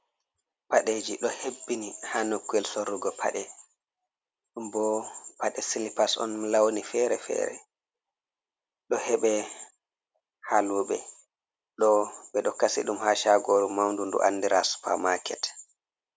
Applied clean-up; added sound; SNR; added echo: none; none; none; none.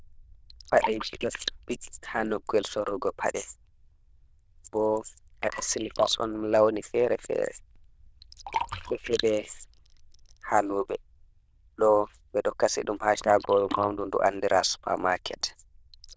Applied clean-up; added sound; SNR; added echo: neural diffusion model UNIVERSE++.